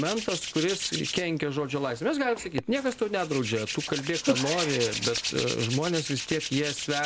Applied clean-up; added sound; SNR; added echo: none; Hands; 5 dB; none.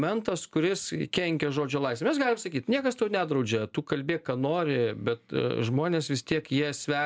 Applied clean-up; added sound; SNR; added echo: none; none; none; none.